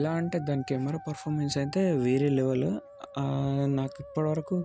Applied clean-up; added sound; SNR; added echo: none; Musical instrument; 18 dB; none.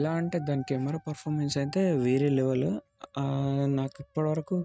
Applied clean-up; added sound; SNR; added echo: neural mask model RNNoise.